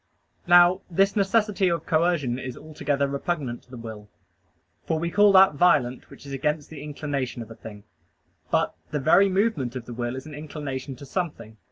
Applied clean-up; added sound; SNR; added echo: none; none; none; none.